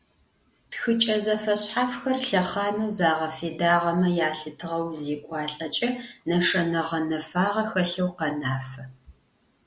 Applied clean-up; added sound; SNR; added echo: none; none; none; none.